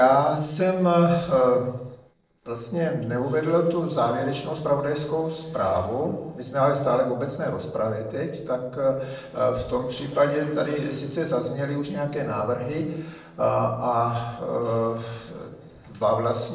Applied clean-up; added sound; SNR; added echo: neural separator model SepFormer DNS4.